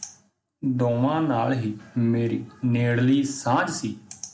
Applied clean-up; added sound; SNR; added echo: none; none; none; none.